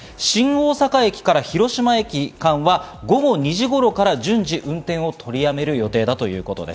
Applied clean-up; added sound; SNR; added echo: none; none; none; none.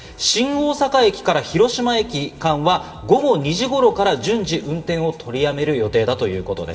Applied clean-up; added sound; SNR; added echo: none; none; none; reverberation time 2.0 s.